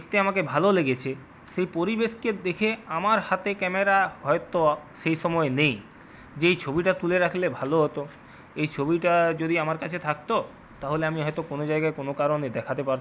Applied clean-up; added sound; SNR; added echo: none; none; none; none.